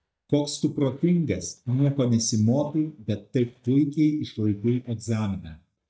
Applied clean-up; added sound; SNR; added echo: neural mask model DeepFilterNet 3.